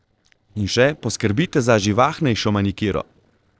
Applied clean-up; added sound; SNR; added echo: neural separator model SepFormer DNS4.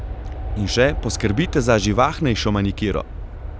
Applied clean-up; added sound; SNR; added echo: none; Aircraft; 8 dB; none.